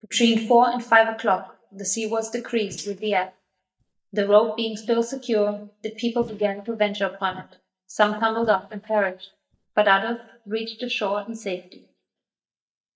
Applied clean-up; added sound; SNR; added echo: neural mask model DeepFilterNet 3.